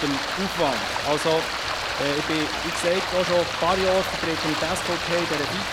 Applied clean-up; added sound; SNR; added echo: none; Stream; 1 dB; none.